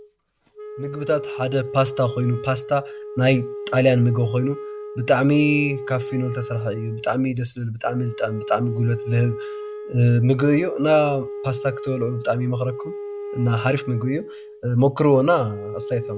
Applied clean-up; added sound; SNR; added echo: none; Wind instrument, woodwind instrument; 11 dB; none.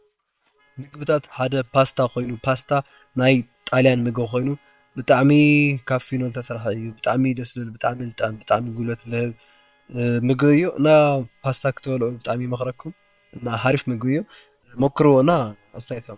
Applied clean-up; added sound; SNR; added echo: neural separator model SepFormer WHAM!.